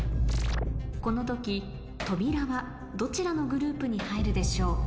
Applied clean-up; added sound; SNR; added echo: none; Hammer; 20 dB; none.